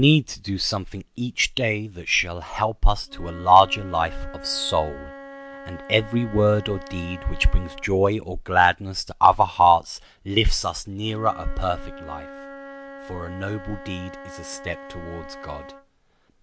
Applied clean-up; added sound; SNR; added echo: none; Wind instrument, woodwind instrument; 19 dB; none.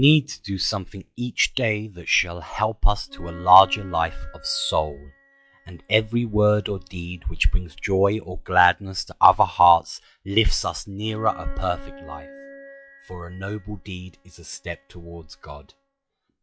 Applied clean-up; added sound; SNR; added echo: classical method log-MMSE.